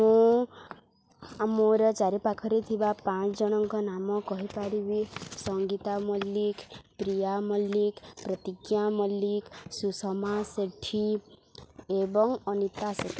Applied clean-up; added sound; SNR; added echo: none; none; none; none.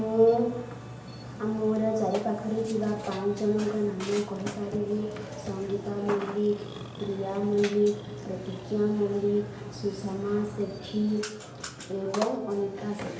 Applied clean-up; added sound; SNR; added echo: none; Burping, eructation; 11 dB; reverberation time 0.8 s.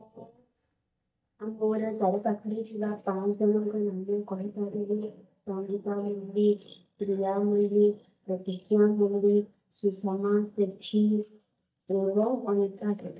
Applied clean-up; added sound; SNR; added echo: neural mask model DeepFilterNet 3.